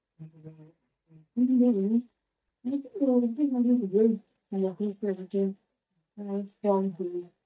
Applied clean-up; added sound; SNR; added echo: neural mask model DeepFilterNet 3.